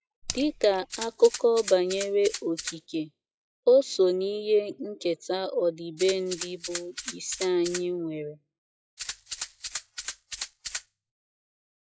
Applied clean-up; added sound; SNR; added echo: classical method log-MMSE.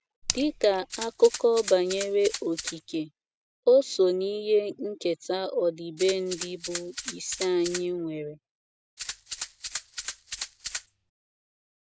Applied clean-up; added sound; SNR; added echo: none; Rattle (instrument) + Raindrop / Splash, splatter; 9 dB; none.